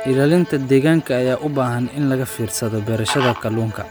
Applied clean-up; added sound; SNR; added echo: none; Bowed string instrument + Fowl; 14 dB; none.